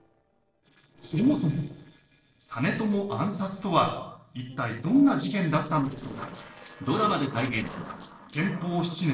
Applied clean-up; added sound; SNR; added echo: neural separator model SepFormer DNS4.